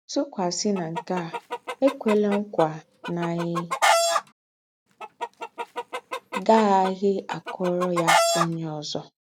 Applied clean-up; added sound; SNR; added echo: none; Chicken, rooster; 2 dB; none.